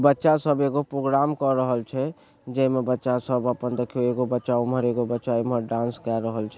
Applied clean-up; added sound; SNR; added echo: none; none; none; none.